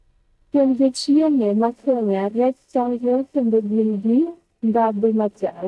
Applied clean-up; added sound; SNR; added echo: neural mask model DeepFilterNet 3.